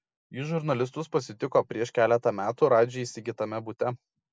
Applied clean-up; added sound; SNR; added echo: none; none; none; none.